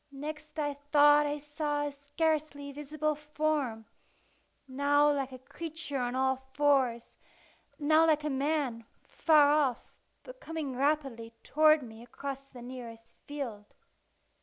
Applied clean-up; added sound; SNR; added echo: none; none; none; none.